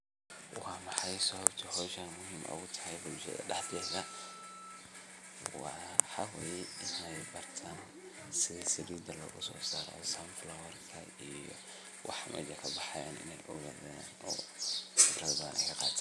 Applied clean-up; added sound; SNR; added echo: none; Wind instrument, woodwind instrument; 14 dB; none.